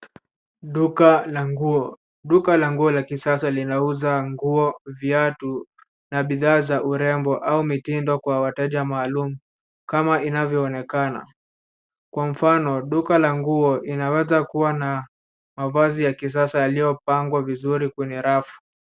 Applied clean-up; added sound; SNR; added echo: none; none; none; none.